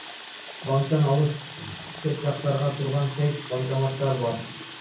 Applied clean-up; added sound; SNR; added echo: none; Water tap, faucet; 10 dB; reverberation time 0.6 s.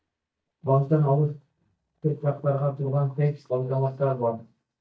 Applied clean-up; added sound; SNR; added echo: neural mask model DeepFilterNet 3.